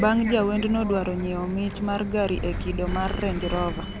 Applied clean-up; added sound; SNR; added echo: none; Bus; 6 dB; none.